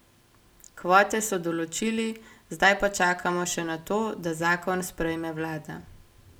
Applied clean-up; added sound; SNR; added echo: none; none; none; none.